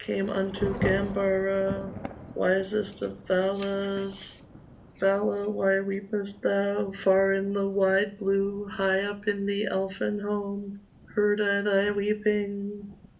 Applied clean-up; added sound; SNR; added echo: none; Thunder / Rain; 14 dB; reverberation time 0.3 s.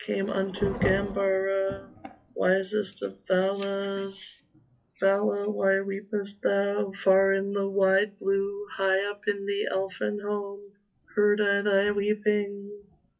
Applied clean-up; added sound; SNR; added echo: classical method WPE with log-MMSE.